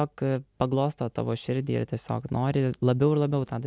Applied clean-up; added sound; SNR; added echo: none; none; none; none.